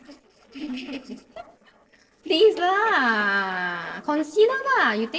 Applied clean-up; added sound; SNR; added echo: neural separator model SepFormer DNS4.